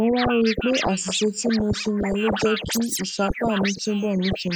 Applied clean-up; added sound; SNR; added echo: neural mask model Resemble Enhance denoiser.